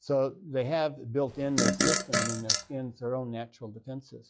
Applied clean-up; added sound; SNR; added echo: classical method log-MMSE.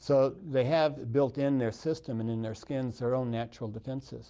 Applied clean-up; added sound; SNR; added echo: none; none; none; none.